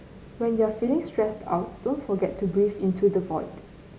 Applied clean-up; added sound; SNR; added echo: none; none; none; none.